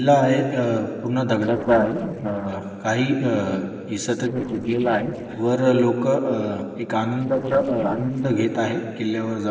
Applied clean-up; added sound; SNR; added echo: neural separator model SepFormer DNS4.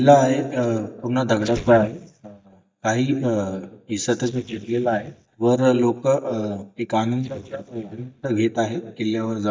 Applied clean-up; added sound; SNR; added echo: neural mask model DeepFilterNet 3.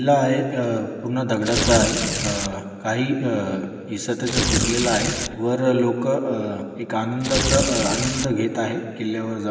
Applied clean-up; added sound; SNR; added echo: none; Tearing; 1 dB; reverberation time 2.9 s.